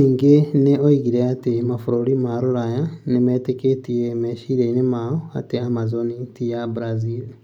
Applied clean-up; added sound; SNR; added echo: none; none; none; none.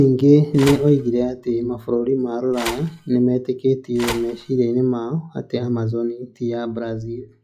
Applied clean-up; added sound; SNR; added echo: classical method log-MMSE.